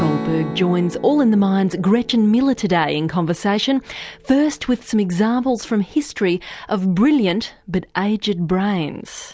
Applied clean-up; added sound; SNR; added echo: none; Strum; 15 dB; none.